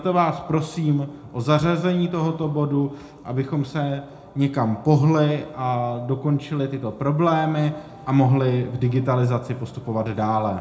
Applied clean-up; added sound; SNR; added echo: none; none; none; reverberation time 0.3 s.